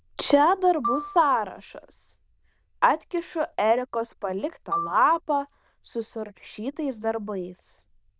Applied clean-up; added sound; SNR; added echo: neural diffusion model UNIVERSE++.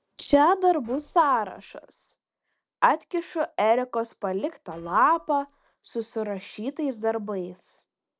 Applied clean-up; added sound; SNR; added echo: neural separator model SepFormer DNS4.